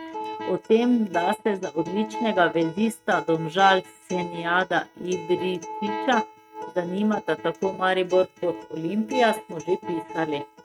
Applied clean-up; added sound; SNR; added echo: neural mask model RNNoise.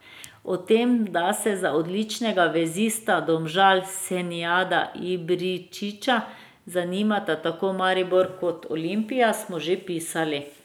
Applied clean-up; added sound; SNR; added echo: none; none; none; none.